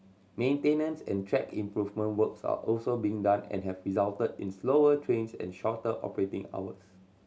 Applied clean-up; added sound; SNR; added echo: none; none; none; none.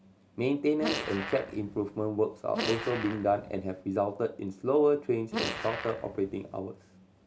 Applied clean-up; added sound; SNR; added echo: none; Fart; 7 dB; none.